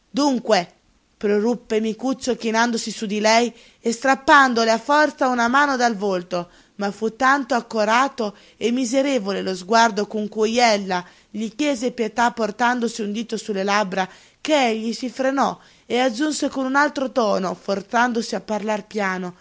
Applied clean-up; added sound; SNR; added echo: none; none; none; none.